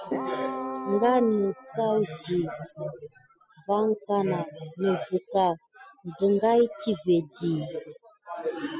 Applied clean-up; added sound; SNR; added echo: classical method spectral subtraction.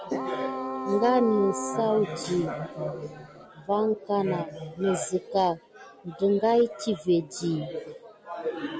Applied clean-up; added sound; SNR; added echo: none; Keyboard (musical); 7 dB; none.